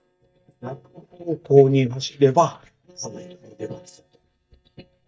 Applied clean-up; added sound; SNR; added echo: neural mask model DeepFilterNet 3.